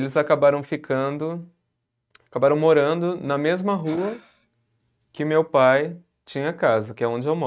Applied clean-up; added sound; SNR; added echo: neural mask model RNNoise.